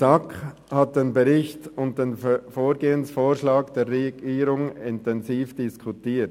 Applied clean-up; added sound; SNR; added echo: none; none; none; none.